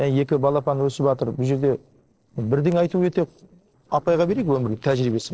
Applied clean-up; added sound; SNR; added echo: neural separator model SepFormer DNS4.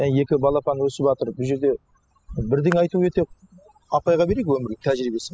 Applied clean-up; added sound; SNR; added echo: classical method spectral subtraction.